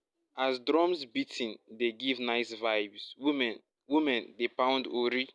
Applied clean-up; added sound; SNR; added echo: none; none; none; none.